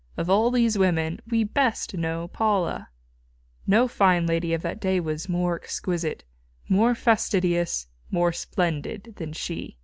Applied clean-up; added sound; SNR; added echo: none; none; none; none.